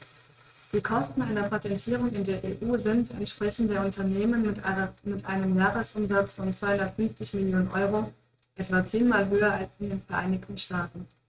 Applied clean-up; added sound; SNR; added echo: neural mask model RNNoise.